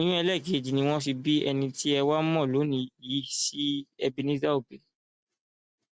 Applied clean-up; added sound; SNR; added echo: none; none; none; none.